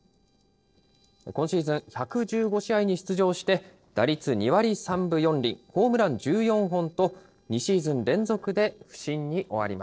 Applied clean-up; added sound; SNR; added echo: neural separator model SepFormer DNS4.